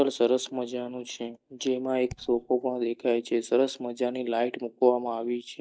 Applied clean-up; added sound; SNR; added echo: neural mask model DeepFilterNet 3.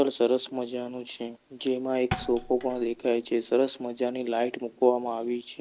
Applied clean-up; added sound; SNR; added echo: none; Thump, thud; 13 dB; none.